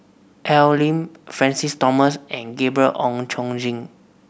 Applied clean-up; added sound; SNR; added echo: none; none; none; none.